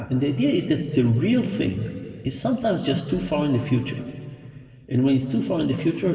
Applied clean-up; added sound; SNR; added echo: none; none; none; reverberation time 2.5 s.